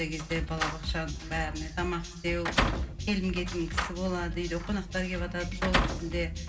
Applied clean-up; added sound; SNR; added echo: none; Slam; 4 dB; reverberation time 2.6 s.